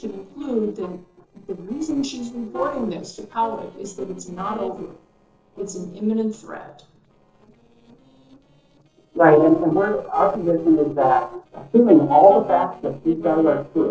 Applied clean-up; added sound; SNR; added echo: neural separator model SepFormer DNS4.